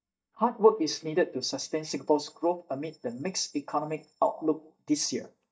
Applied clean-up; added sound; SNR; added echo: neural mask model DeepFilterNet 3.